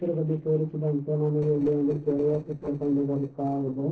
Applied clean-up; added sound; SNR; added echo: neural separator model SepFormer DNS4.